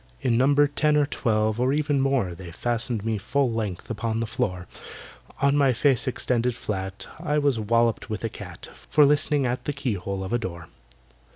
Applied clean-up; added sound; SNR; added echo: none; none; none; none.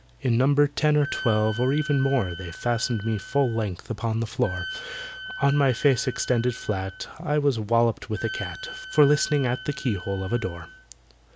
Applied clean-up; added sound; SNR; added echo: none; Wind instrument, woodwind instrument; 14 dB; none.